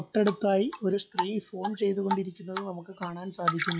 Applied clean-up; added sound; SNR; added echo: classical method log-MMSE.